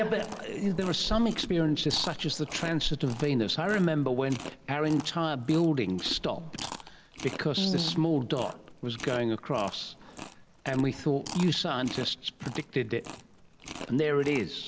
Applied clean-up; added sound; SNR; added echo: none; Chewing, mastication + Growling; 13 dB; none.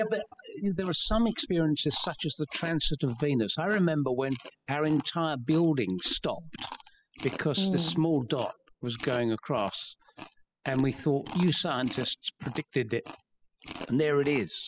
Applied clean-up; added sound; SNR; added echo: classical method spectral subtraction.